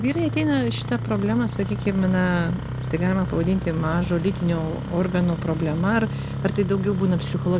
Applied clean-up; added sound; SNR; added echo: none; Engine starting; 5 dB; none.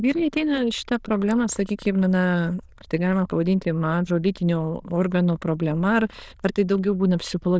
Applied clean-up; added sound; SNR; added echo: neural diffusion model UNIVERSE++.